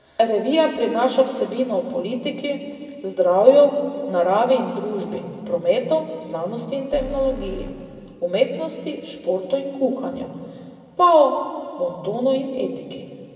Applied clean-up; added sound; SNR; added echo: none; Alarm; 14 dB; reverberation time 2.2 s.